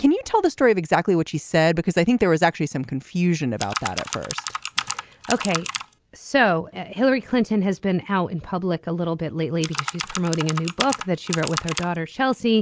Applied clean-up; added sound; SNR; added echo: none; Computer keyboard; 8 dB; none.